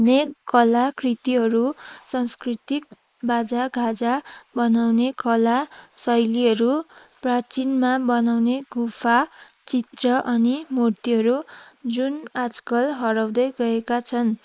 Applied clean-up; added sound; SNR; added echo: neural mask model Resemble Enhance denoiser.